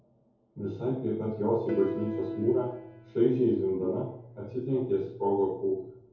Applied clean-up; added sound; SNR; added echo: none; Piano; 11 dB; reverberation time 2.3 s.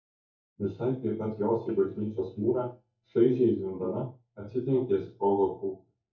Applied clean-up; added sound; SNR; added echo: neural mask model DeepFilterNet 3.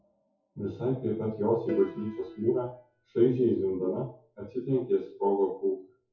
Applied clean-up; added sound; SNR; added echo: classical method WPE with log-MMSE.